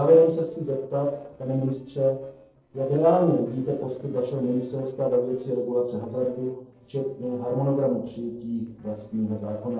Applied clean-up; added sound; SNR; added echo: neural separator model SepFormer DNS4.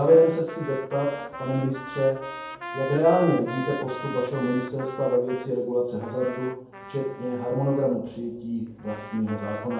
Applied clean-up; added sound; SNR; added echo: none; Trumpet; 13 dB; reverberation time 0.7 s.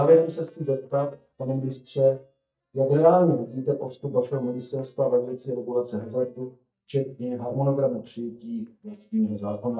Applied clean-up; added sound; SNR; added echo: neural mask model DeepFilterNet 3.